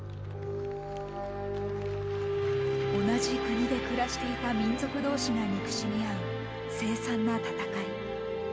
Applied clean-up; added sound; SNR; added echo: none; none; none; none.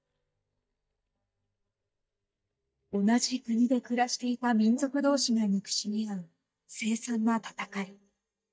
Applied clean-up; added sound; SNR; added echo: neural mask model DeepFilterNet 3.